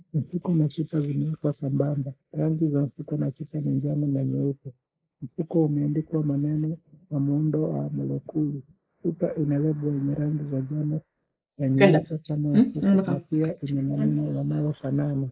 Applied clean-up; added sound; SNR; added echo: neural mask model Resemble Enhance denoiser.